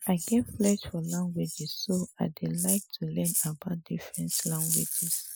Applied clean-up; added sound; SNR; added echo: classical method Wiener filter.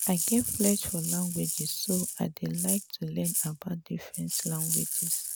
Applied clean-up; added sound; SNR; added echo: none; Rattle (instrument); 1 dB; none.